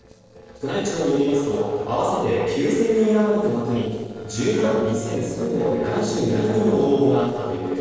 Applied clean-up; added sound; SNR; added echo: neural separator model SepFormer DNS4.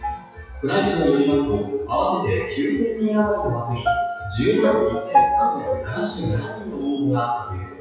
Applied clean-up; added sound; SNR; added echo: classical method WPE with log-MMSE.